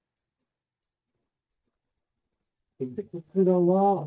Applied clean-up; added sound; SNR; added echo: neural mask model DeepFilterNet 3.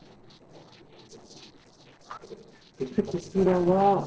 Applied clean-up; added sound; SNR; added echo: neural separator model SepFormer DNS4.